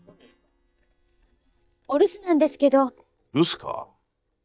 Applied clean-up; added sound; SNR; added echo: neural mask model DeepFilterNet 3.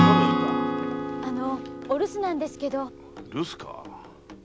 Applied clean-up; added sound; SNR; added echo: none; Acoustic guitar / Strum; -5 dB; none.